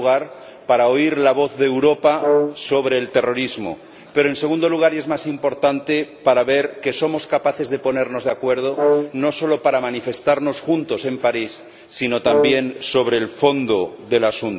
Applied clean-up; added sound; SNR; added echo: none; Brass instrument; 4 dB; none.